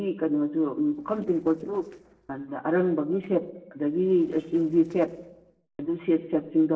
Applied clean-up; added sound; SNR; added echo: neural separator model SepFormer DNS4.